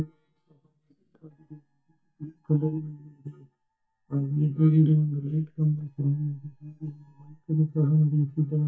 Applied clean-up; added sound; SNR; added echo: neural mask model DeepFilterNet 3.